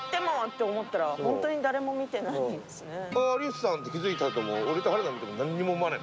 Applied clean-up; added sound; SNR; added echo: none; Acoustic guitar + Guitar; 11 dB; none.